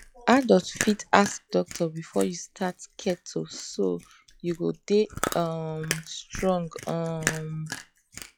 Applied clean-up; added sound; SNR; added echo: classical method log-MMSE.